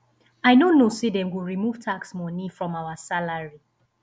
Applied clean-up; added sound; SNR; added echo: none; none; none; none.